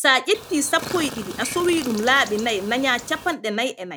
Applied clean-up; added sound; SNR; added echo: none; Chirp, tweet; 13 dB; none.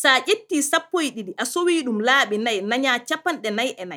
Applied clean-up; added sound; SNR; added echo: none; none; none; none.